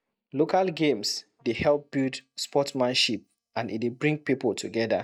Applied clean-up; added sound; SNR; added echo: neural mask model DeepFilterNet 3.